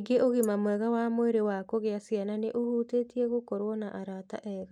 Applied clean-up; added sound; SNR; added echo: neural mask model Resemble Enhance denoiser.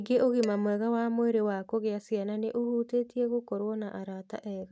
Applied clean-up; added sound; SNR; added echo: neural mask model RNNoise.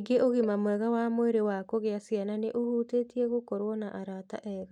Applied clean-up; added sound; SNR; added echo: neural mask model DeepFilterNet 3.